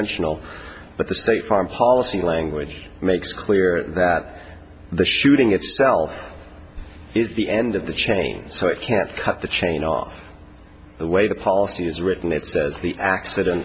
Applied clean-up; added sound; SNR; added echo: none; none; none; none.